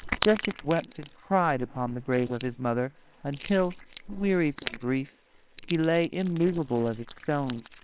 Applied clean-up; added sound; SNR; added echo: neural separator model SepFormer WHAMR!.